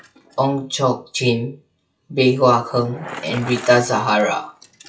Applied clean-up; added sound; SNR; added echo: classical method WPE with log-MMSE.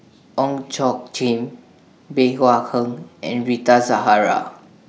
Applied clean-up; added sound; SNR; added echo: none; none; none; none.